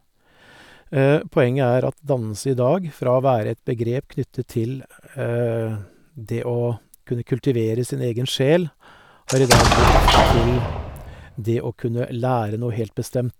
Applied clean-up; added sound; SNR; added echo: none; Explosion; -5 dB; none.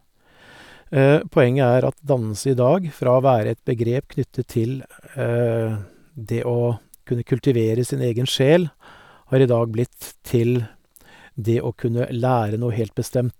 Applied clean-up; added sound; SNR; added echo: none; none; none; none.